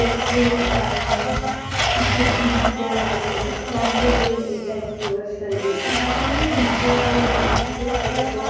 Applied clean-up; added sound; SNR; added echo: none; Domestic sounds, home sounds; -2 dB; reverberation time 1.3 s.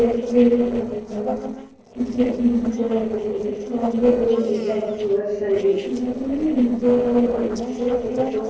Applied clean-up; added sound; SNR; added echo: neural separator model SepFormer DNS4.